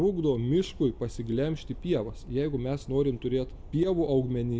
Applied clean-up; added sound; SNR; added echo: none; none; none; reverberation time 0.3 s.